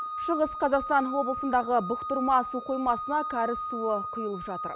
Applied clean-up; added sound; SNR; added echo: none; Organ; 7 dB; none.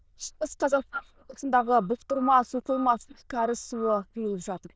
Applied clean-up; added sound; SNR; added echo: neural diffusion model UNIVERSE++.